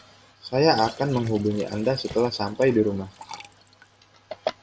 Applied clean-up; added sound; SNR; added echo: none; Tap + Liquid; 19 dB; none.